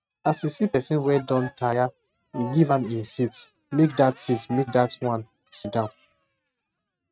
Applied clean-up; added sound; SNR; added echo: neural mask model RNNoise.